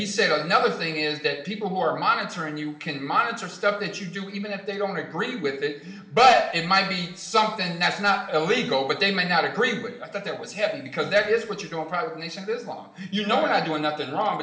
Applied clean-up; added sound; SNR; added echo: none; none; none; reverberation time 1.7 s.